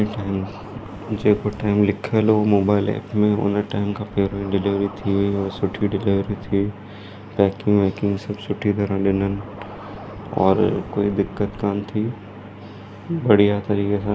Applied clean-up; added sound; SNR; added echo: none; Scratching (performance technique); 19 dB; none.